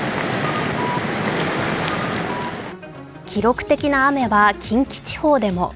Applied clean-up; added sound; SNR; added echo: none; none; none; none.